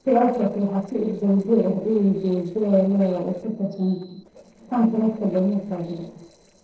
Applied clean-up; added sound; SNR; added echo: neural separator model SepFormer DNS4.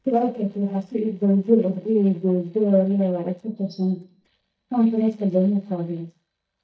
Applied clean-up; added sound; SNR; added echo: neural mask model DeepFilterNet 3.